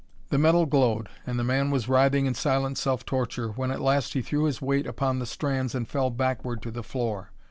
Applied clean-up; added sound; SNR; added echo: none; none; none; none.